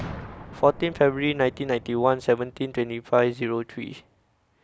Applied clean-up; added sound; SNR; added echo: none; Boom; 18 dB; none.